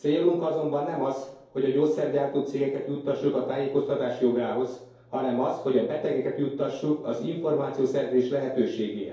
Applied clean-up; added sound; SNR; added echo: none; none; none; reverberation time 2.4 s.